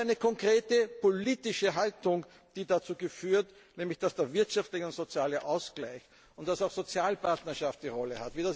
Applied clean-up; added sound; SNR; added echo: none; none; none; none.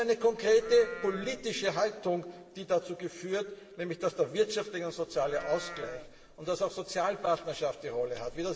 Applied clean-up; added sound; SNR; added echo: none; Livestock, farm animals, working animals; 15 dB; reverberation time 2.7 s.